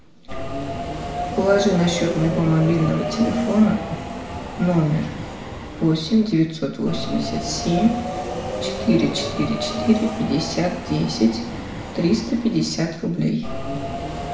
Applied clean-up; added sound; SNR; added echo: none; Subway, metro, underground; 6 dB; reverberation time 0.6 s.